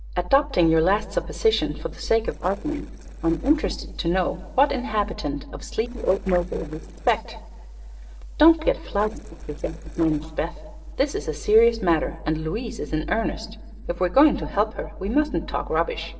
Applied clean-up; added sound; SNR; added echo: neural separator model SepFormer DNS4.